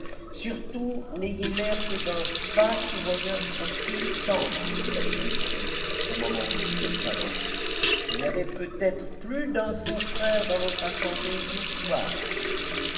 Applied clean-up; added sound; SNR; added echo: none; Water tap, faucet; -3 dB; reverberation time 1.1 s.